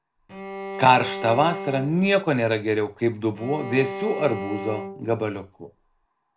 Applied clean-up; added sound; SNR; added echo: none; Bowed string instrument; 11 dB; reverberation time 0.3 s.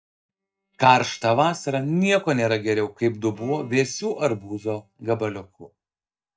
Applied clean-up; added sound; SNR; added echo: neural mask model DeepFilterNet 3.